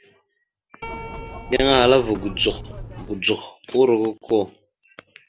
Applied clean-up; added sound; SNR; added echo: none; Keyboard (musical); 11 dB; none.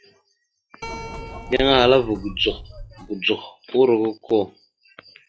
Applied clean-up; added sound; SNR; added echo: classical method log-MMSE.